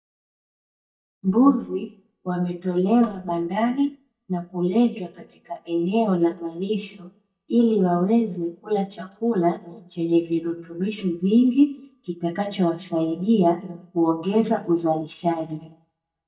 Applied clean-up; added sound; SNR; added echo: neural mask model DeepFilterNet 3.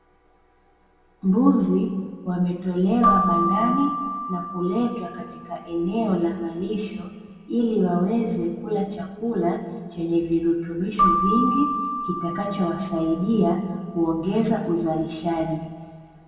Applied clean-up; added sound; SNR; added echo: none; Keyboard (musical); 6 dB; reverberation time 1.7 s.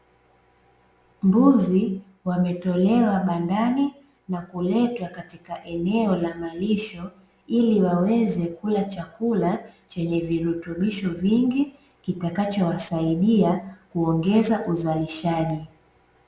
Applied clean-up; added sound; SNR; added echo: none; none; none; none.